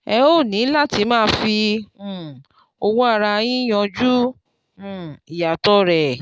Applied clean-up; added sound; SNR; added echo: none; none; none; none.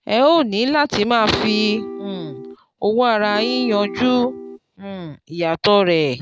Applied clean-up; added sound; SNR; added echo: none; Acoustic guitar / Strum; 10 dB; none.